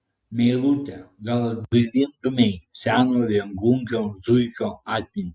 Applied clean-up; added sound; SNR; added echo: none; none; none; none.